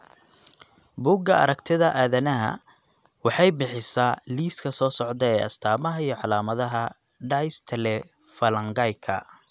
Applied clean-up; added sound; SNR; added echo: none; none; none; none.